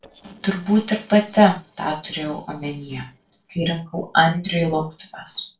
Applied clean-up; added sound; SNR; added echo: neural separator model SepFormer DNS4.